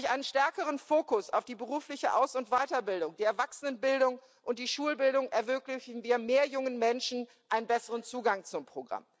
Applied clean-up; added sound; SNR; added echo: none; none; none; none.